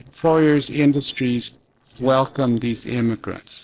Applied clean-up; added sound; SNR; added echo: neural separator model SepFormer DNS4.